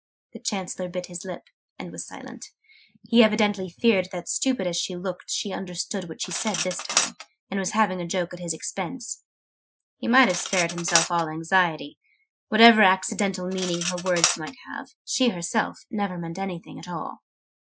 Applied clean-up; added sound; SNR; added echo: classical method Wiener filter.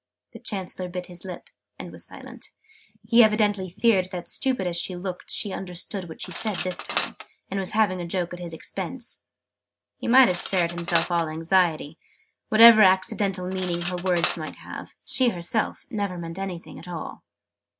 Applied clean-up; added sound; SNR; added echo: none; Cutlery, silverware; 6 dB; none.